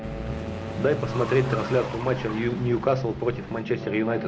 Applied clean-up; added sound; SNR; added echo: none; Car + Wind instrument, woodwind instrument; 8 dB; none.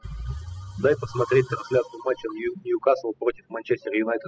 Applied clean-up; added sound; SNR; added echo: classical method spectral subtraction.